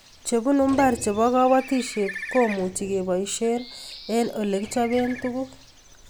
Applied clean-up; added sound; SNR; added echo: none; Bird; 17 dB; none.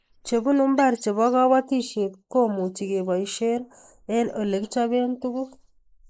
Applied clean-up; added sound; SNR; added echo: neural mask model Resemble Enhance denoiser.